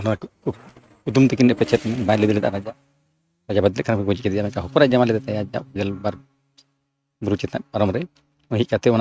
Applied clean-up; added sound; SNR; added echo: neural mask model RNNoise.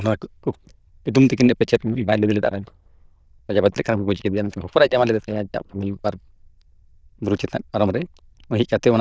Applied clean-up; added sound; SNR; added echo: neural diffusion model UNIVERSE++.